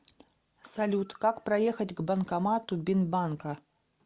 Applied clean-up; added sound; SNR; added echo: none; none; none; none.